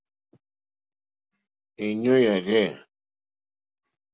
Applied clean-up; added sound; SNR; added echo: none; none; none; none.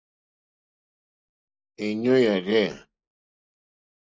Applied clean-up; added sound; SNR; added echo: neural mask model Resemble Enhance denoiser.